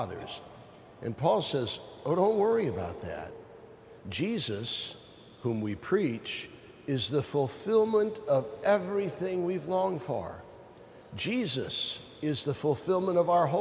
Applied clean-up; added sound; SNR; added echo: none; none; none; none.